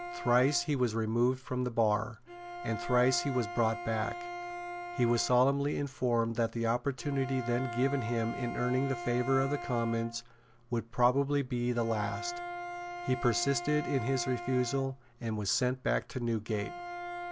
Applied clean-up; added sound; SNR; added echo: none; Bowed string instrument; 11 dB; none.